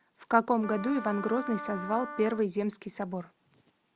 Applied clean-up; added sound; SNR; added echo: none; Wind instrument, woodwind instrument; 10 dB; none.